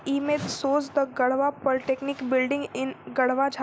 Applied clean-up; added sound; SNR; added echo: none; none; none; none.